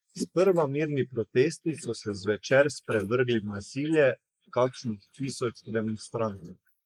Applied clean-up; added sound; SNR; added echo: neural mask model Resemble Enhance denoiser.